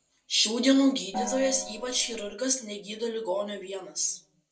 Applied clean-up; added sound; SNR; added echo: none; Gong; 8 dB; reverberation time 0.2 s.